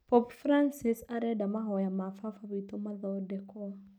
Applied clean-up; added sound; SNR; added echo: none; none; none; none.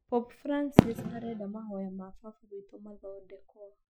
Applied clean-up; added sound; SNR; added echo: classical method Wiener filter.